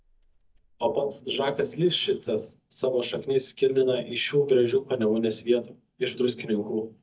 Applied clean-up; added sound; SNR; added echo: neural mask model DeepFilterNet 3.